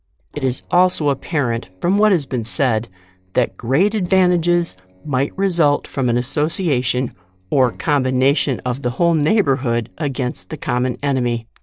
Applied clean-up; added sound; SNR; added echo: neural separator model SepFormer DNS4.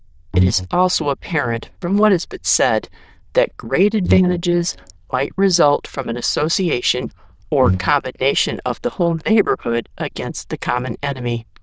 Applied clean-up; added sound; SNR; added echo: neural diffusion model UNIVERSE++.